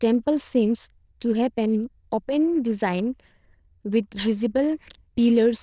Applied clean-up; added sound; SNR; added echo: neural diffusion model UNIVERSE++.